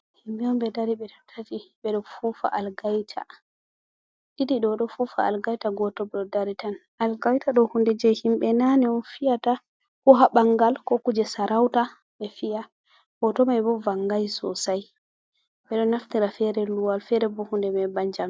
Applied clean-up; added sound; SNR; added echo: none; none; none; none.